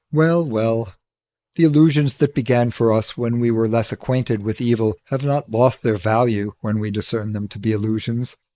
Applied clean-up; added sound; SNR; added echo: neural mask model Resemble Enhance denoiser.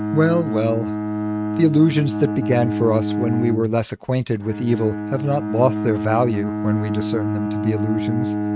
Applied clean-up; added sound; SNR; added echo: neural mask model RNNoise.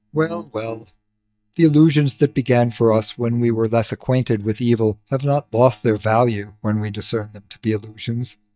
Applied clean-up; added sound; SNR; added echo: neural mask model DeepFilterNet 3.